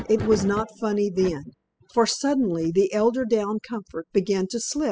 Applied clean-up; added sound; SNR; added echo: classical method spectral subtraction.